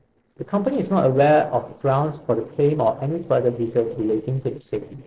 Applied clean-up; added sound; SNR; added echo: neural separator model SepFormer DNS4.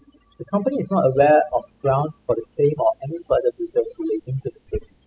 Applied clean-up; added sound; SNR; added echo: classical method spectral subtraction.